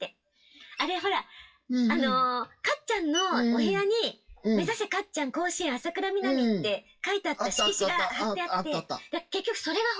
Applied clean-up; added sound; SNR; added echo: classical method WPE with log-MMSE.